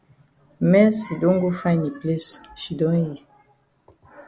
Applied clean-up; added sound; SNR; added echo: none; none; none; none.